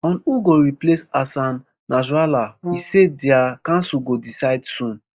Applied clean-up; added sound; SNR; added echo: neural mask model DeepFilterNet 3.